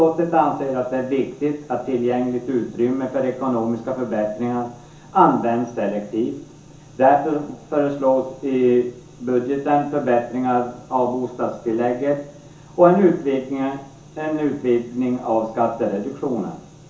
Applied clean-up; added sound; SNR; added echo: none; none; none; reverberation time 0.7 s.